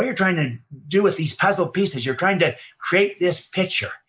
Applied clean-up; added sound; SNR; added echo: neural mask model Resemble Enhance denoiser.